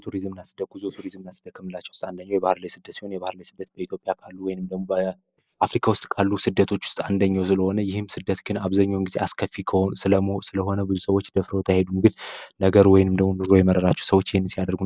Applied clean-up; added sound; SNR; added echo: neural mask model Resemble Enhance denoiser.